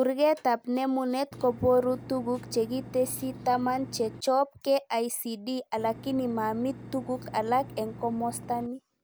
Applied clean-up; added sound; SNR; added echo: none; Engine; 15 dB; none.